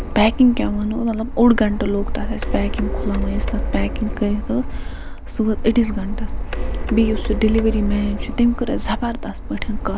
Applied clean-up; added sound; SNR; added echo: none; Printer; 2 dB; none.